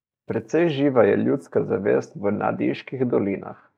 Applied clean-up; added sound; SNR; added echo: neural mask model DeepFilterNet 3.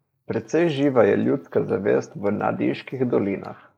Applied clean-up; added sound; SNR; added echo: neural mask model Resemble Enhance denoiser.